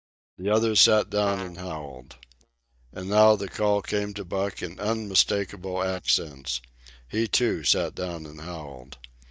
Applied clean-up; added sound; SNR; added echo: neural mask model DeepFilterNet 3.